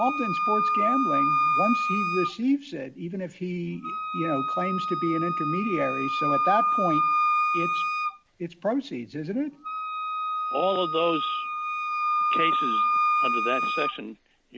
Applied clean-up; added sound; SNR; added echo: none; Wind instrument, woodwind instrument; -3 dB; none.